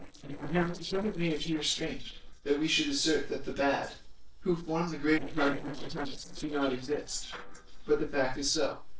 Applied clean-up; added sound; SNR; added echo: neural separator model SepFormer DNS4.